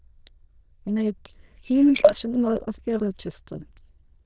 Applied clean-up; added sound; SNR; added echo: neural diffusion model UNIVERSE++.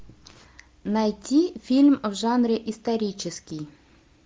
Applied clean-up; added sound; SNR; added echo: none; none; none; none.